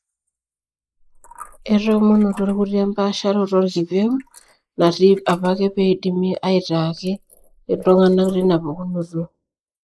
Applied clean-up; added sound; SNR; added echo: neural mask model Resemble Enhance denoiser.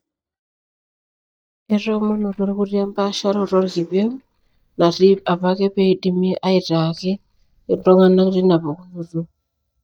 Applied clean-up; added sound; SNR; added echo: neural mask model DeepFilterNet 3.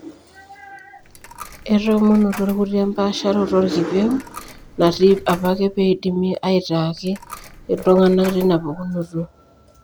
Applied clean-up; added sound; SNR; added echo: none; Coin (dropping); 18 dB; none.